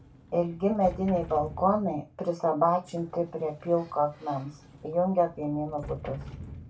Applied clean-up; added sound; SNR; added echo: none; Sliding door; 17 dB; reverberation time 0.2 s.